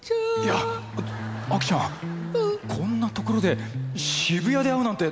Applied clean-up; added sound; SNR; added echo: none; Electric guitar; 7 dB; none.